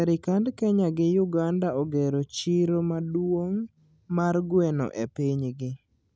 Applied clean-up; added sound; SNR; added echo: none; none; none; none.